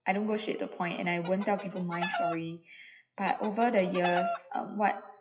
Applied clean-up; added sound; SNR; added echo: classical method WPE with log-MMSE.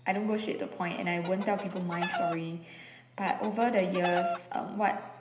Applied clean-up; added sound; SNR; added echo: none; Chicken, rooster; 6 dB; reverberation time 0.9 s.